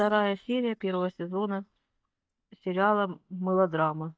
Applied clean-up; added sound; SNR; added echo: neural mask model DeepFilterNet 3.